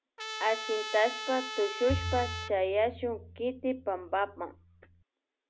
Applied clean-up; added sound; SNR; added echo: none; Trumpet + Bowed string instrument; 7 dB; none.